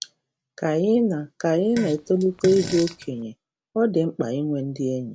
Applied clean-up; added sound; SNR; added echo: none; Fart; 11 dB; none.